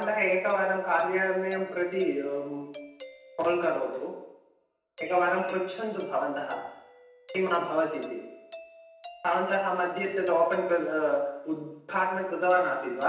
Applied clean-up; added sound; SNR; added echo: none; Doorbell; 20 dB; reverberation time 0.9 s.